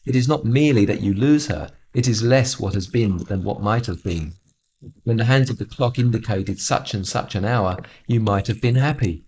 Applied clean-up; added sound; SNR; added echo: neural mask model Resemble Enhance denoiser.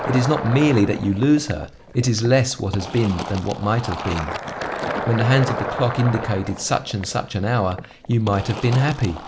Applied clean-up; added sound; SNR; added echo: none; Fill (with liquid); 9 dB; none.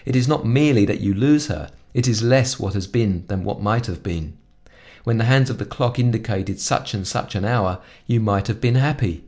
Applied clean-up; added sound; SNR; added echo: none; none; none; none.